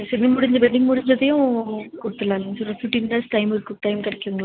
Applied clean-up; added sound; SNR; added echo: none; none; none; none.